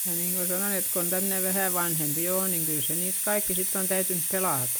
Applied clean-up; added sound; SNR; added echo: none; Hiss; -3 dB; none.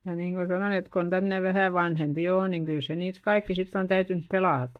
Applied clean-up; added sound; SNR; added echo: neural mask model DeepFilterNet 3.